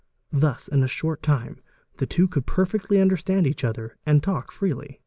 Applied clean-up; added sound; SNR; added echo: none; none; none; none.